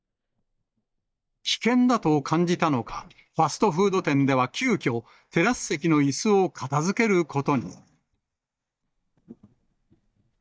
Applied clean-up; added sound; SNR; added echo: neural mask model DeepFilterNet 3.